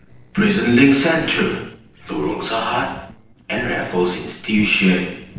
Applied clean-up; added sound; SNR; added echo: neural separator model SepFormer DNS4.